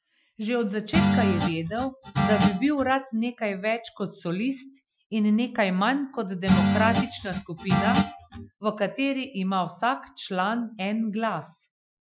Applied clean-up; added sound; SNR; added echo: classical method Wiener filter.